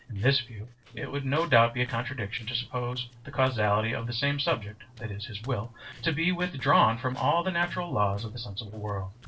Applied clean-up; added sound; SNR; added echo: neural separator model SepFormer DNS4.